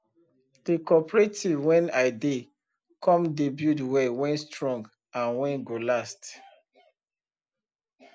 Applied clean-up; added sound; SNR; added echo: none; none; none; none.